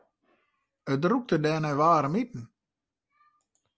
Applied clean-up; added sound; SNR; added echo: none; none; none; none.